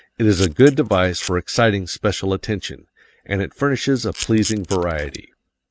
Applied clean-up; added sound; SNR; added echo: neural mask model RNNoise.